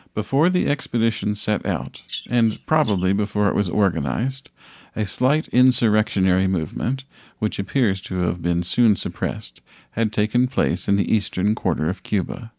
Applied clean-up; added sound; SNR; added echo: none; Bird vocalization, bird call, bird song; 16 dB; none.